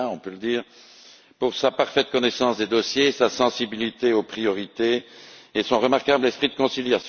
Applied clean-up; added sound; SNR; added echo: none; none; none; none.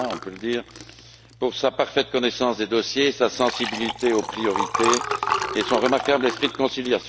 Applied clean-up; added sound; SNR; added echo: none; Liquid; 6 dB; none.